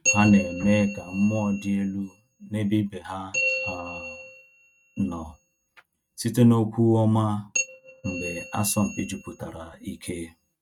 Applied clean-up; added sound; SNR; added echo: neural mask model RNNoise.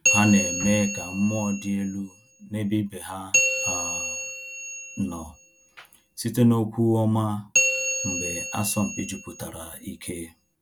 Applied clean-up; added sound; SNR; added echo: none; Bell; 2 dB; none.